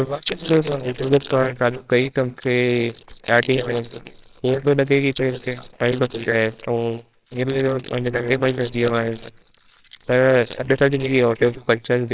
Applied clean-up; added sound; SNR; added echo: neural separator model SepFormer WHAMR!.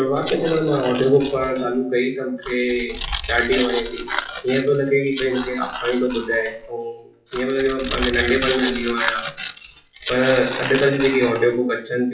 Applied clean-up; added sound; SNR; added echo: classical method WPE with log-MMSE.